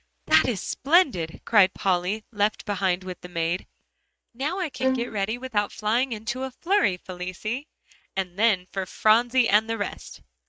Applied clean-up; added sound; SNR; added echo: neural mask model RNNoise.